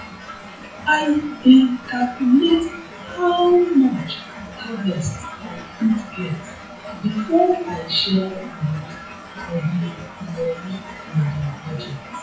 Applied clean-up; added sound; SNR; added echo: classical method WPE with log-MMSE.